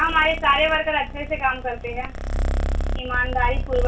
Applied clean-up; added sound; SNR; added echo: none; Purr; 2 dB; reverberation time 0.2 s.